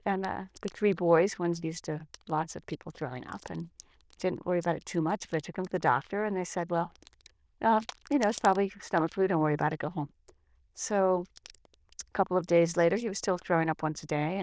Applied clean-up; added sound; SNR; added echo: neural diffusion model UNIVERSE++.